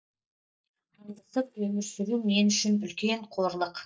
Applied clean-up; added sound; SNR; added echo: neural mask model DeepFilterNet 3.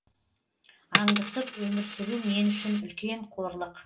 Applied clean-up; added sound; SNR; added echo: none; Coin (dropping); 3 dB; reverberation time 0.2 s.